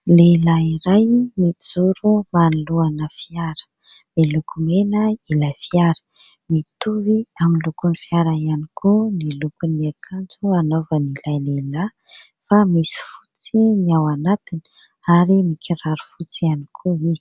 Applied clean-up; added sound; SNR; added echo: none; none; none; none.